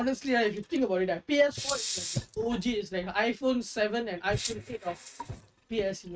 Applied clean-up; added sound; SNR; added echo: neural mask model RNNoise.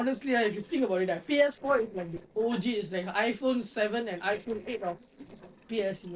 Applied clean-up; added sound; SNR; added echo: neural separator model SepFormer DNS4.